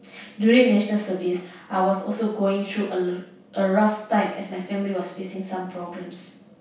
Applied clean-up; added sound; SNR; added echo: none; none; none; reverberation time 0.7 s.